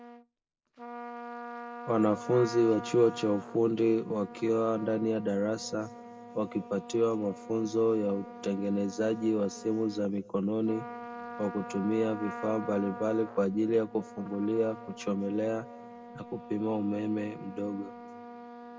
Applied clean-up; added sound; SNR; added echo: none; Trumpet; 14 dB; reverberation time 1.9 s.